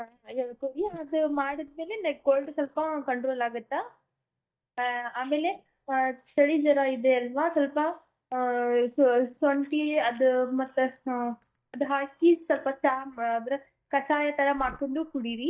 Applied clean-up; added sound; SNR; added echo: neural mask model DeepFilterNet 3.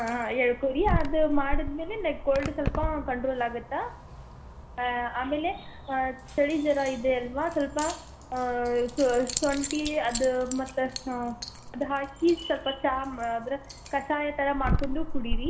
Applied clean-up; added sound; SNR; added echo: none; Keys jangling; 5 dB; reverberation time 2.8 s.